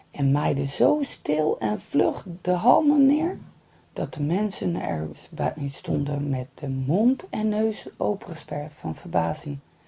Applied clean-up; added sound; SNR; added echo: none; none; none; none.